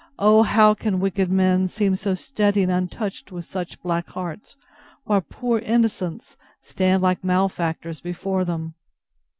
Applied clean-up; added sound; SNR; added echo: none; none; none; none.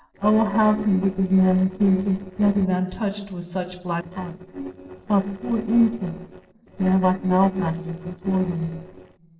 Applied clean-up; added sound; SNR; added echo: neural separator model SepFormer DNS4.